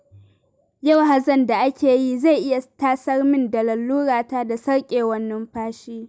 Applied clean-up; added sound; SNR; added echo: none; none; none; none.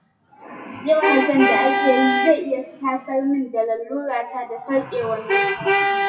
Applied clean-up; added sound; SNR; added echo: classical method WPE with log-MMSE.